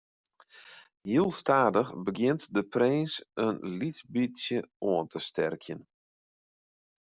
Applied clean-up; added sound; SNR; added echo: none; none; none; none.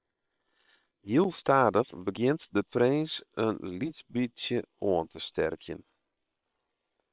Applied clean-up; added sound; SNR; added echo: neural separator model SepFormer WHAM!.